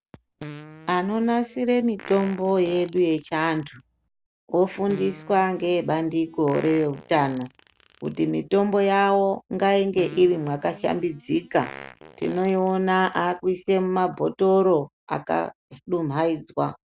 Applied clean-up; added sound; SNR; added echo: none; Fart; 20 dB; none.